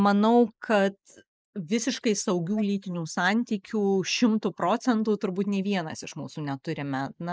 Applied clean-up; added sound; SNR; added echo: neural mask model Resemble Enhance denoiser.